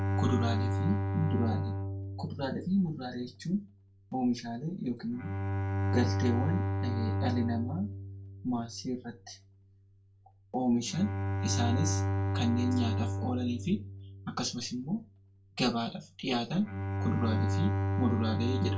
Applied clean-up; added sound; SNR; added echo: none; Bowed string instrument; 0 dB; reverberation time 0.2 s.